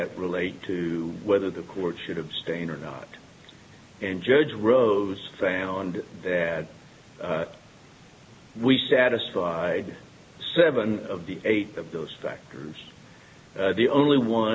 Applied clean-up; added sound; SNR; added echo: none; none; none; none.